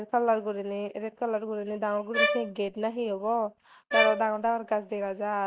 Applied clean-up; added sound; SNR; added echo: none; Bowed string instrument; 2 dB; none.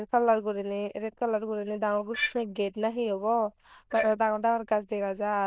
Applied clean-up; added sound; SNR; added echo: neural diffusion model UNIVERSE++.